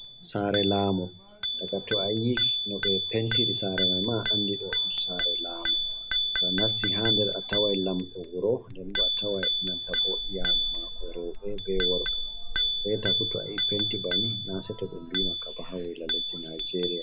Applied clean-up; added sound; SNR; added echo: none; Bicycle bell; -3 dB; none.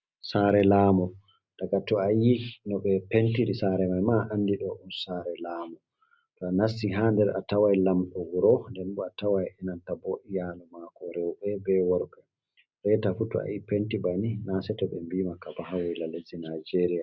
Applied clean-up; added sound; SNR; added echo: none; none; none; none.